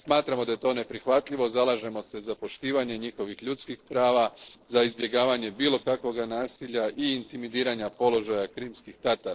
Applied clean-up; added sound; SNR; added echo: neural separator model SepFormer DNS4.